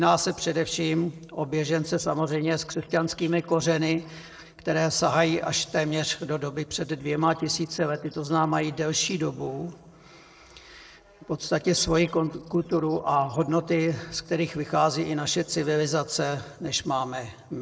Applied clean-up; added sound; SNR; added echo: neural separator model SepFormer DNS4.